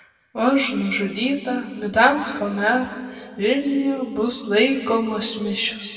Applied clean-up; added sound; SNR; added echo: none; none; none; reverberation time 1.9 s.